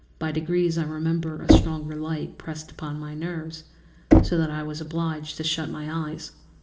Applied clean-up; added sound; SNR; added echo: none; Knock; -3 dB; reverberation time 1.5 s.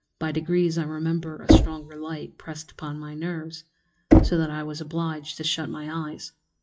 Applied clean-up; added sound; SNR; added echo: classical method WPE with log-MMSE.